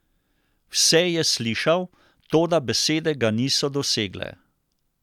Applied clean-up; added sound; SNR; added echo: none; none; none; none.